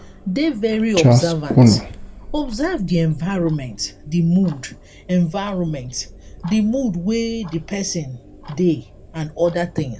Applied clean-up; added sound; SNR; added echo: none; Clock; 2 dB; reverberation time 0.2 s.